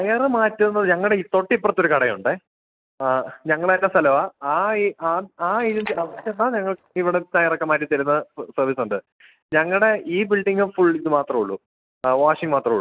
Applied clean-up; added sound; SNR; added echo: neural mask model DeepFilterNet 3.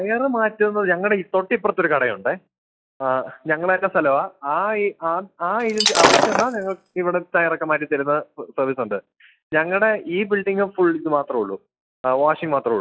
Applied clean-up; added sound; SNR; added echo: classical method log-MMSE.